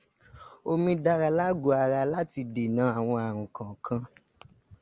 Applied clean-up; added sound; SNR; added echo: none; none; none; none.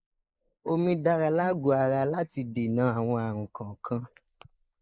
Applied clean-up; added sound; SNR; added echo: neural mask model Resemble Enhance denoiser.